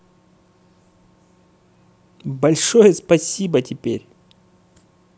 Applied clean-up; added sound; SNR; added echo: none; none; none; none.